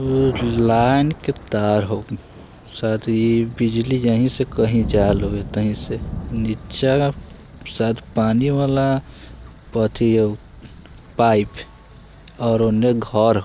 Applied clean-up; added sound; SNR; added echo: none; Thunder; 13 dB; none.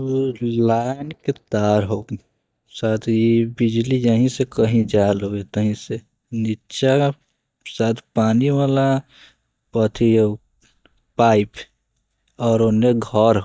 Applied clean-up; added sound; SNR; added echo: neural mask model DeepFilterNet 3.